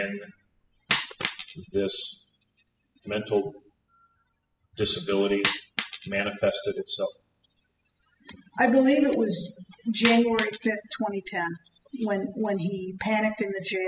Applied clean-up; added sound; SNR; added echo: classical method spectral subtraction.